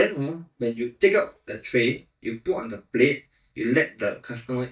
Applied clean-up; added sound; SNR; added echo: neural mask model DeepFilterNet 3.